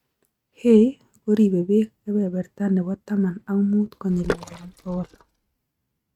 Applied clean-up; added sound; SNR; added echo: neural mask model RNNoise.